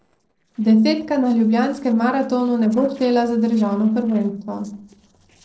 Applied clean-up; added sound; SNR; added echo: neural separator model SepFormer DNS4.